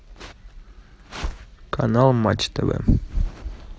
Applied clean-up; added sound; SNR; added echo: none; none; none; none.